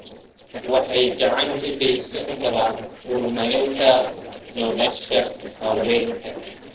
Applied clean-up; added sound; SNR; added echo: neural separator model SepFormer DNS4.